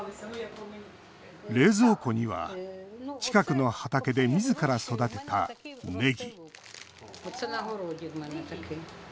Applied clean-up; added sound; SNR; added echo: none; none; none; none.